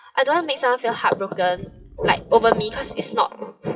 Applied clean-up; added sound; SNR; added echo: classical method WPE with log-MMSE.